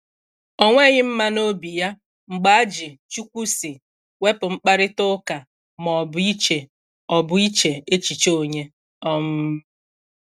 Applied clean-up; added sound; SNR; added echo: none; none; none; none.